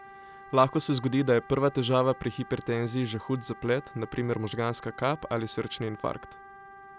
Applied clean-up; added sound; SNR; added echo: none; Wind instrument, woodwind instrument; 19 dB; none.